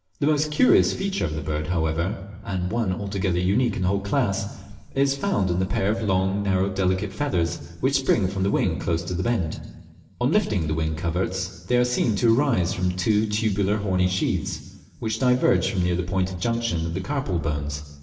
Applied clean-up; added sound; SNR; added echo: none; none; none; reverberation time 1.2 s.